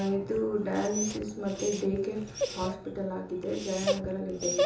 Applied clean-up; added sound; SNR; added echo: none; Dog; 4 dB; reverberation time 0.6 s.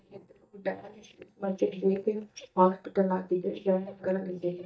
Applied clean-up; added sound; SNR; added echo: neural mask model DeepFilterNet 3.